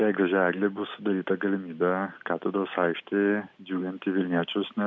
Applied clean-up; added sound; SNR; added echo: none; none; none; none.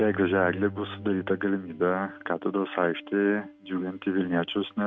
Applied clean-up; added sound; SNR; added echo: neural mask model RNNoise.